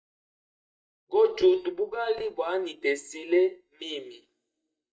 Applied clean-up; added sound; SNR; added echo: neural mask model DeepFilterNet 3.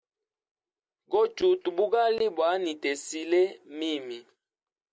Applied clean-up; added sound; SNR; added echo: none; none; none; none.